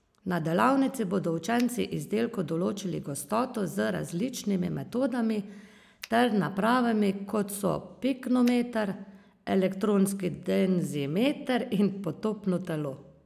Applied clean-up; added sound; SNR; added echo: none; Finger snapping; 19 dB; none.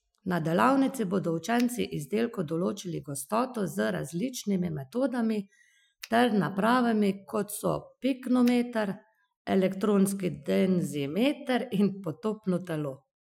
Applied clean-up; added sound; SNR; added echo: classical method Wiener filter.